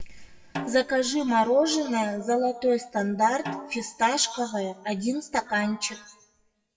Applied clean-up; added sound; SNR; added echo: classical method WPE with log-MMSE.